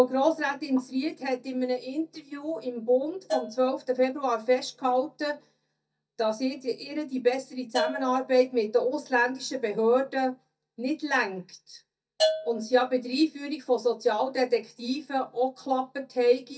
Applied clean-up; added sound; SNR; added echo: neural mask model DeepFilterNet 3.